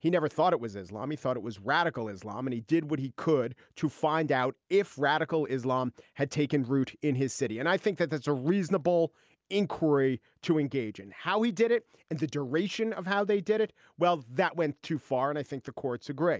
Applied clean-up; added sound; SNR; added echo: none; none; none; none.